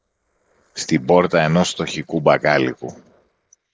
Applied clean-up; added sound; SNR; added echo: neural mask model Resemble Enhance denoiser.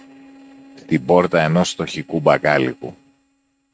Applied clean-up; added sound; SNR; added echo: neural mask model RNNoise.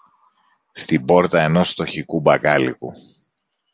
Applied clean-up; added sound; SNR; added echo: none; none; none; none.